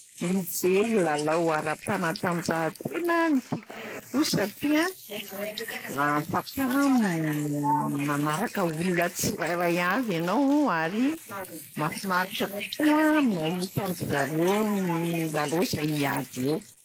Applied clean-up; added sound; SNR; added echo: neural mask model Resemble Enhance denoiser.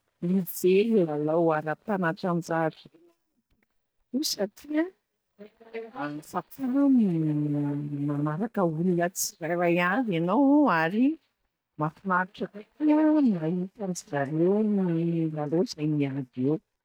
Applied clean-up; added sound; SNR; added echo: neural mask model DeepFilterNet 3.